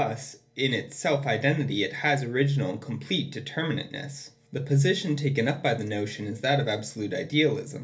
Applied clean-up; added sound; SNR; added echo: none; none; none; reverberation time 0.3 s.